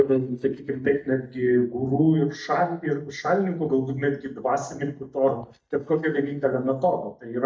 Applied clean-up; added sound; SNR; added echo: neural mask model DeepFilterNet 3.